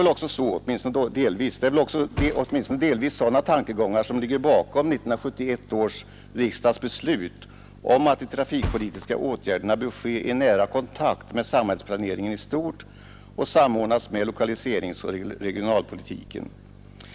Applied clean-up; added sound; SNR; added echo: none; Thump, thud; 12 dB; none.